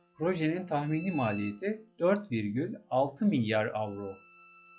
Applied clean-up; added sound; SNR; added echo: classical method log-MMSE.